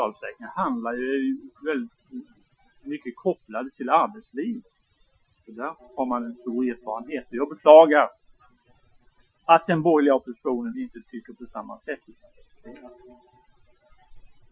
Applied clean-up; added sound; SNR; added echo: classical method Wiener filter.